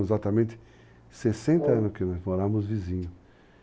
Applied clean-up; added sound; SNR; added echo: none; Brass instrument; 6 dB; none.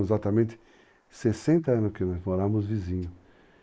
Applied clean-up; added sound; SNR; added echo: neural mask model Resemble Enhance denoiser.